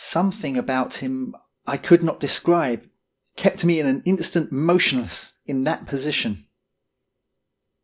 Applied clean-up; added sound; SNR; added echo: none; none; none; none.